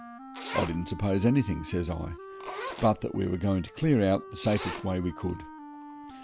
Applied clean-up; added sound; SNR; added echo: none; Zipper (clothing) + Wind instrument, woodwind instrument; 12 dB; none.